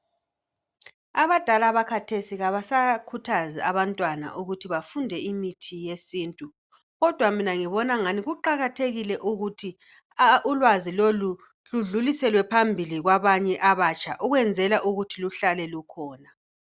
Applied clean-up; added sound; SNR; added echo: none; none; none; none.